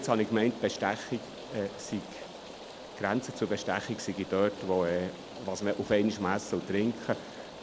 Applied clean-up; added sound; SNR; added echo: none; Rain; 13 dB; none.